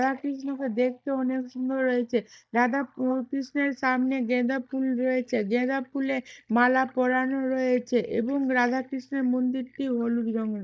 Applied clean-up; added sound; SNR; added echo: neural mask model DeepFilterNet 3.